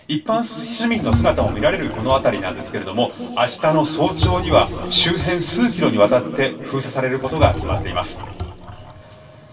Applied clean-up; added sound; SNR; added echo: none; Liquid; 7 dB; reverberation time 2.5 s.